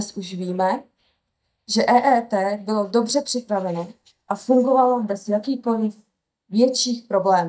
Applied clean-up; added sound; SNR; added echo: neural mask model DeepFilterNet 3.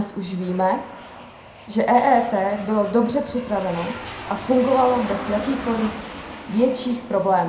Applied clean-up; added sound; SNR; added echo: none; Aircraft; 14 dB; reverberation time 0.4 s.